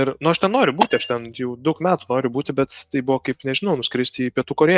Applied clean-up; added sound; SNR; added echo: neural mask model RNNoise.